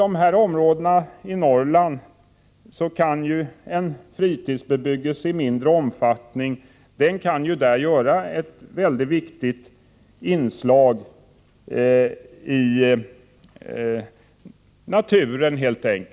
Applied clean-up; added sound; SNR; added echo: none; none; none; none.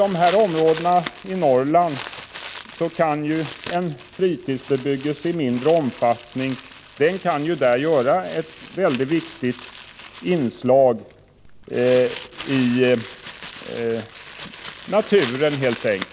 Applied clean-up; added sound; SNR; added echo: none; Crumpling, crinkling; 13 dB; none.